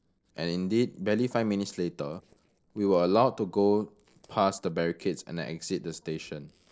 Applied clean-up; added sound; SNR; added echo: neural separator model SepFormer DNS4.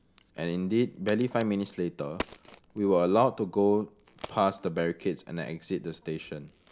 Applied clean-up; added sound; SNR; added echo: none; Crack; 18 dB; none.